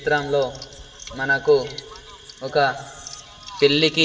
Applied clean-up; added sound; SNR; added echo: none; none; none; reverberation time 2.1 s.